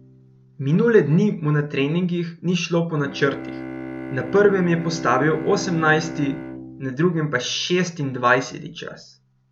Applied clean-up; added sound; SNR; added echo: none; Bowed string instrument; 13 dB; none.